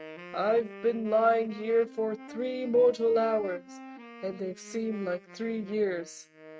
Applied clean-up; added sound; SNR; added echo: neural mask model RNNoise.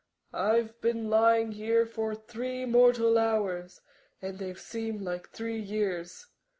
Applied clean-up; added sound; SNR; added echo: none; none; none; none.